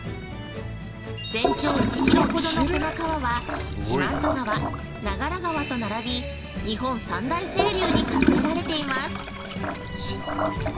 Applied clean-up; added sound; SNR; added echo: none; Toilet flush / Gurgling; 1 dB; none.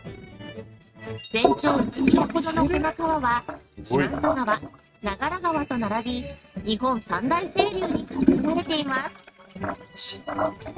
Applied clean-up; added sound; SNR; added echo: neural mask model RNNoise.